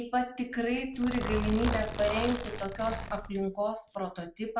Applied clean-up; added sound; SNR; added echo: none; Zipper (clothing); 4 dB; none.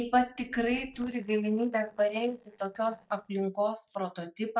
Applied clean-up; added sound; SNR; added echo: neural mask model DeepFilterNet 3.